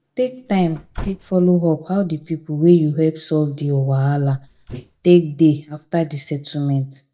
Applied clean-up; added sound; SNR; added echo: neural mask model DeepFilterNet 3.